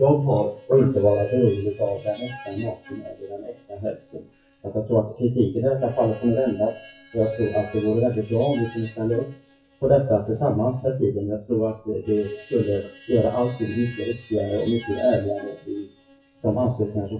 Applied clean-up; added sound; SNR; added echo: classical method WPE with log-MMSE.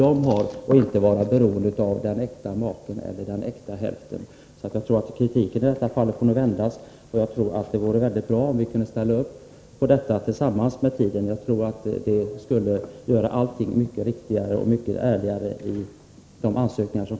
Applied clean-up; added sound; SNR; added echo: none; none; none; none.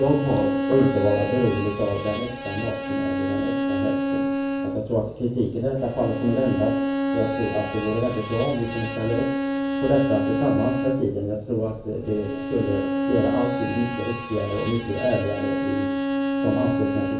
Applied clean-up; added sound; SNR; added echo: none; Bowed string instrument; 2 dB; reverberation time 0.3 s.